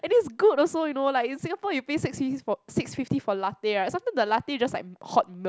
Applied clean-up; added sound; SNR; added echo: none; none; none; none.